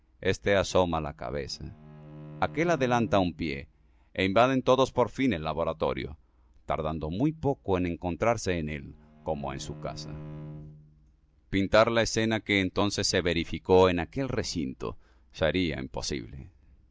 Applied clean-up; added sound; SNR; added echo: none; Bowed string instrument; 18 dB; none.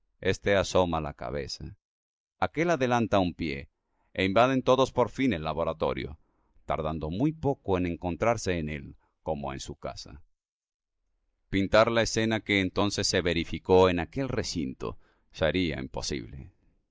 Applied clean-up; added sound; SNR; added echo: neural mask model Resemble Enhance denoiser.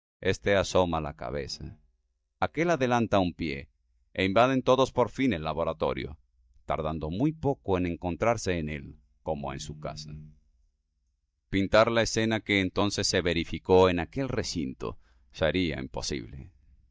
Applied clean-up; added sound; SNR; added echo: neural mask model DeepFilterNet 3.